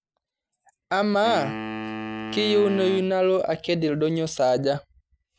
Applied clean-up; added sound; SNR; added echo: none; Wind instrument, woodwind instrument; 10 dB; none.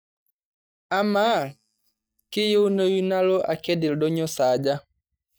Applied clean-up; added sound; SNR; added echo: neural mask model DeepFilterNet 3.